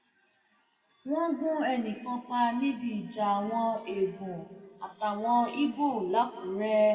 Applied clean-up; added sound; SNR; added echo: none; none; none; reverberation time 1.8 s.